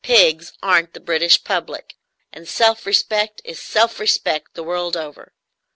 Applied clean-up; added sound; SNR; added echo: none; none; none; none.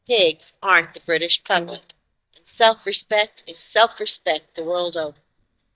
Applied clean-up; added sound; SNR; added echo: neural mask model DeepFilterNet 3.